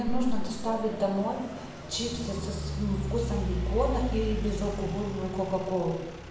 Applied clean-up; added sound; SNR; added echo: none; Idling / Truck; 5 dB; reverberation time 0.9 s.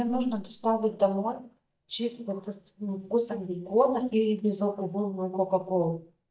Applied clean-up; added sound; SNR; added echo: neural mask model DeepFilterNet 3.